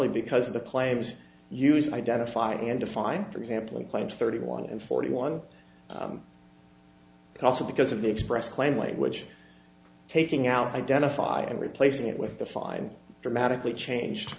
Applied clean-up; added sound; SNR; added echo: none; none; none; none.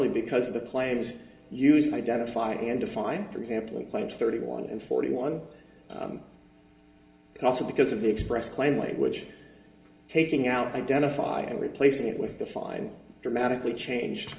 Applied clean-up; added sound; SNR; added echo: none; none; none; reverberation time 2.4 s.